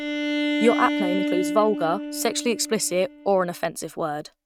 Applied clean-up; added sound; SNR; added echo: neural mask model RNNoise.